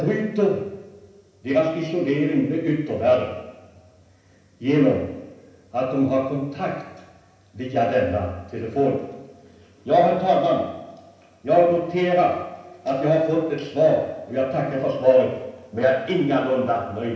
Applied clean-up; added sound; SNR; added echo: none; none; none; reverberation time 0.9 s.